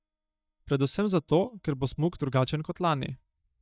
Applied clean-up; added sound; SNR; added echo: neural mask model DeepFilterNet 3.